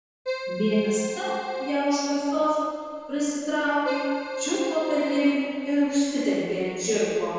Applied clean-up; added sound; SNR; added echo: none; Keyboard (musical); 10 dB; reverberation time 1.9 s.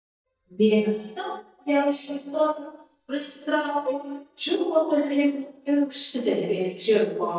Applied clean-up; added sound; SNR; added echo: neural mask model DeepFilterNet 3.